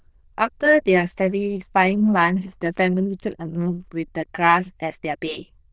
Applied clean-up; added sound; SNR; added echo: neural diffusion model UNIVERSE++.